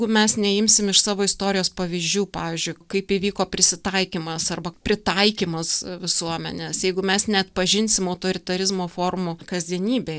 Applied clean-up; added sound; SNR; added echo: none; none; none; none.